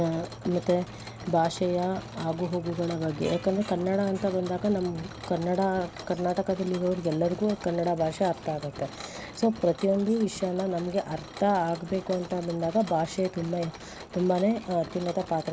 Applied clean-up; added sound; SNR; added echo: none; Mechanisms; 15 dB; none.